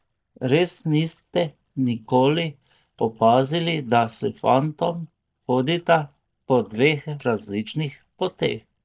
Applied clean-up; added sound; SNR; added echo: neural mask model DeepFilterNet 3.